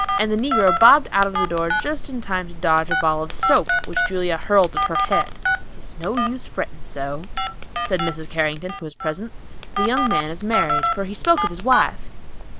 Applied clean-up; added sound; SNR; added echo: none; Telephone; 2 dB; none.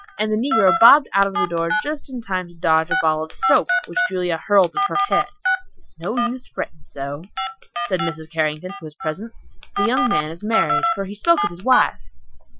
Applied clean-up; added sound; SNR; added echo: classical method Wiener filter.